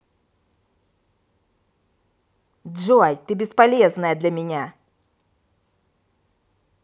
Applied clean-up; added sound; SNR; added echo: none; none; none; none.